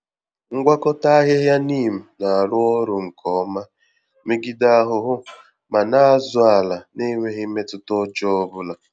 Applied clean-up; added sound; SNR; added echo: none; none; none; none.